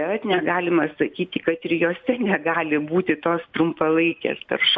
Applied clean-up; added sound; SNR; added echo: none; none; none; none.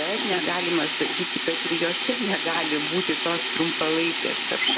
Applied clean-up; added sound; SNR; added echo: none; Sink (filling or washing); -5 dB; none.